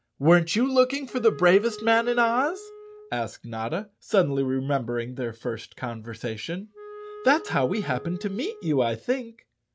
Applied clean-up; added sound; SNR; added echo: none; Wind instrument, woodwind instrument; 16 dB; none.